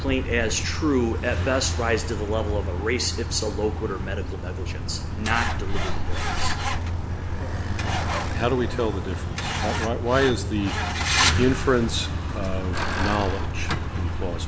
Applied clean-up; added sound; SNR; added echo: none; Truck; 1 dB; none.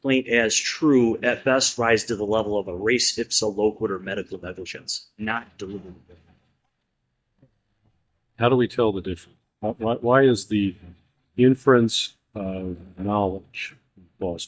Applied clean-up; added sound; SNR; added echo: neural mask model DeepFilterNet 3.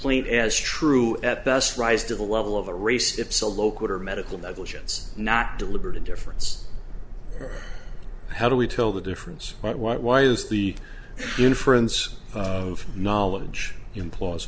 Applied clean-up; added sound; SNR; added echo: none; none; none; none.